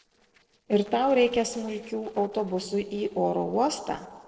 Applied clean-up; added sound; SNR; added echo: neural separator model SepFormer DNS4.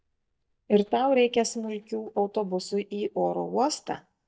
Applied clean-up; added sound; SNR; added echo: neural mask model DeepFilterNet 3.